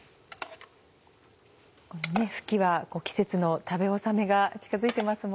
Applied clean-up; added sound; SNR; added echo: none; none; none; none.